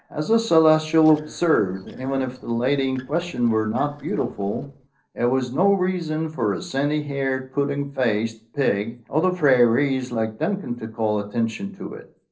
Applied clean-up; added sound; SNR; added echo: neural separator model SepFormer DNS4.